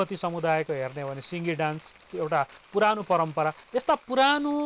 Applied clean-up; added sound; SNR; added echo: none; none; none; none.